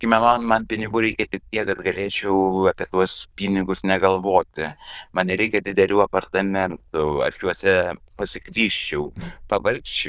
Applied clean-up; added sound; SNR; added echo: neural diffusion model UNIVERSE++.